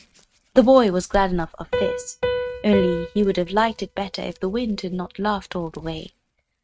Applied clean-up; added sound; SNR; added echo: neural mask model RNNoise.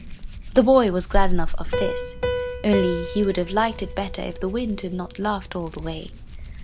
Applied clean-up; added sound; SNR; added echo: none; Hands + Piano; 2 dB; none.